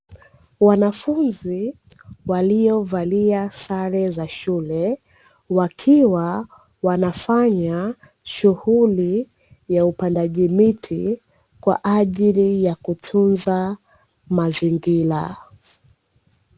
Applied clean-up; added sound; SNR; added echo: none; none; none; none.